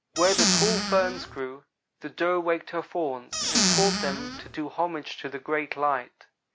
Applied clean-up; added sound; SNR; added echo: none; Squeak / Cupboard open or close; -3 dB; none.